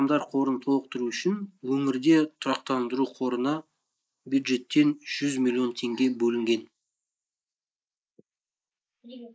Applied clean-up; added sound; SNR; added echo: neural mask model Resemble Enhance denoiser.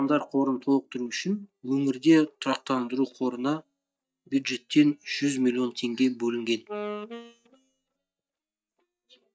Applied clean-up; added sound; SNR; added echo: neural mask model DeepFilterNet 3.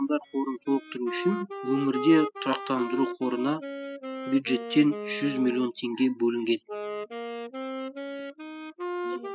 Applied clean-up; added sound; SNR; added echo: classical method spectral subtraction.